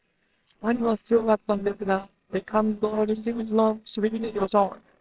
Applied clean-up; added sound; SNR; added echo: neural separator model SepFormer WHAMR!.